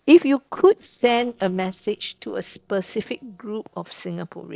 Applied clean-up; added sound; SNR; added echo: neural separator model SepFormer DNS4.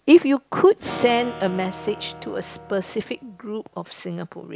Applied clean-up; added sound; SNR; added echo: none; Acoustic guitar / Strum; 15 dB; none.